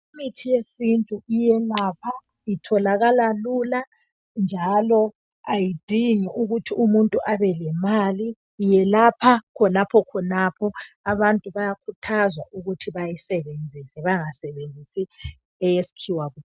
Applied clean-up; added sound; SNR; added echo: neural mask model RNNoise.